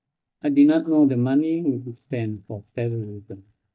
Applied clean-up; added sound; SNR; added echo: neural mask model DeepFilterNet 3.